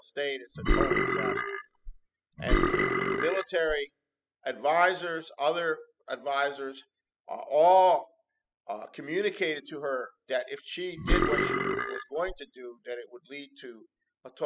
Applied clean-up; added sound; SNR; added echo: classical method spectral subtraction.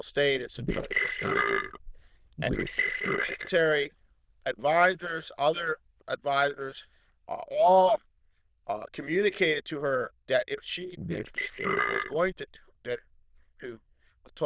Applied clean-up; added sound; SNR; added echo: neural diffusion model UNIVERSE++.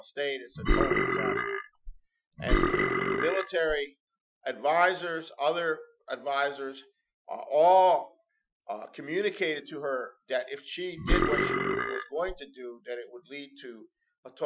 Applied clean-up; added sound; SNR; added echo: classical method Wiener filter.